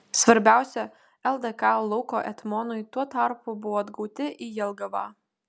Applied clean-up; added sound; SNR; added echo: none; none; none; none.